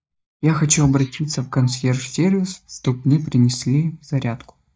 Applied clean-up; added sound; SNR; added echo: neural mask model DeepFilterNet 3.